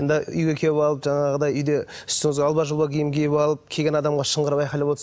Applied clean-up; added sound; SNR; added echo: none; none; none; none.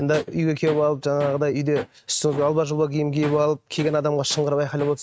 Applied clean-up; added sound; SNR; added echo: neural mask model RNNoise.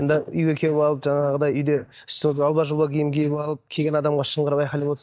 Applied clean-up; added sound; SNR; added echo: neural mask model DeepFilterNet 3.